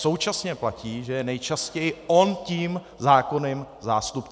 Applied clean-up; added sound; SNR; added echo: none; none; none; none.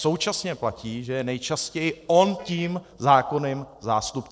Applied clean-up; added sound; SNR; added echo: neural separator model SepFormer DNS4.